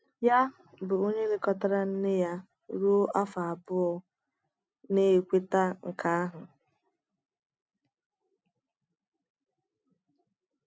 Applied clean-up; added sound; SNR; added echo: none; none; none; none.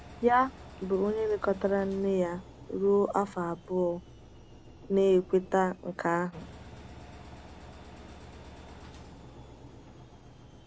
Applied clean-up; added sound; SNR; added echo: none; Engine; 17 dB; none.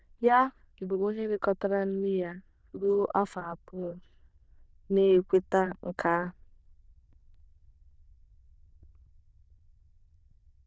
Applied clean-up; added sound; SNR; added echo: neural diffusion model UNIVERSE++.